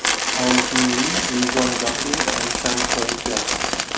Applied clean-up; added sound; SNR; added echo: none; Coin (dropping); -3 dB; none.